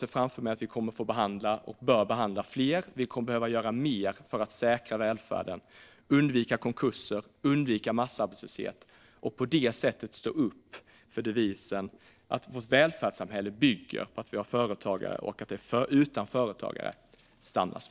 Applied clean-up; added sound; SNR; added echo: neural separator model SepFormer DNS4.